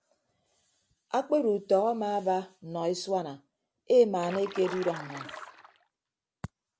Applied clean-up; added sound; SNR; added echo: none; Stream; 11 dB; none.